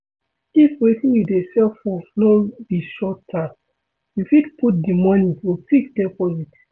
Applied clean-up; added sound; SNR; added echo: none; none; none; none.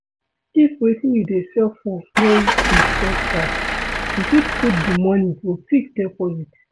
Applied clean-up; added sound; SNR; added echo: none; Engine starting / Car; 0 dB; none.